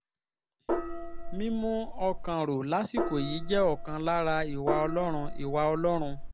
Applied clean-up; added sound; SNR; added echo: none; Gong; 2 dB; none.